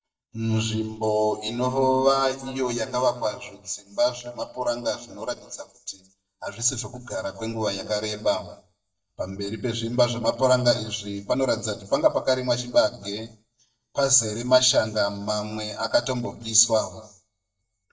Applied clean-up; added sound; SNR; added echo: neural mask model DeepFilterNet 3.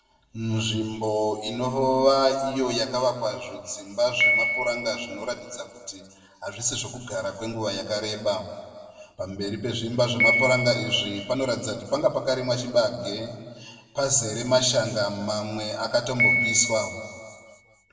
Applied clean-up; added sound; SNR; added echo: none; Piano; 6 dB; reverberation time 1.7 s.